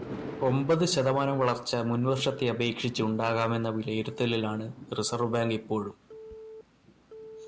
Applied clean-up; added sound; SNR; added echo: none; Telephone + Thunder; 15 dB; none.